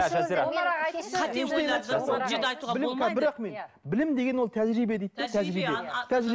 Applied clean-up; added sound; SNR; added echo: none; none; none; none.